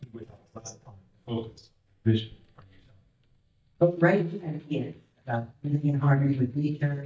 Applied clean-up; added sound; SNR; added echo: neural mask model DeepFilterNet 3.